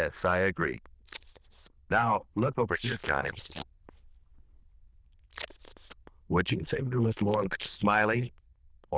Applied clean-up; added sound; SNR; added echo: neural diffusion model UNIVERSE++.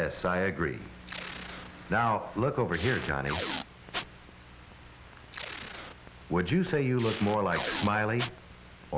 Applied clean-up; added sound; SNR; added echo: none; Packing tape, duct tape; 9 dB; none.